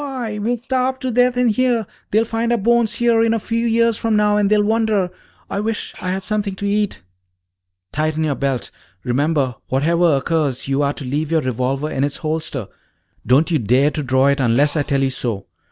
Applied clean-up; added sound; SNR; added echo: neural mask model DeepFilterNet 3.